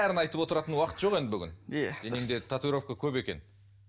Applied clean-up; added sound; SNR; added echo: none; none; none; none.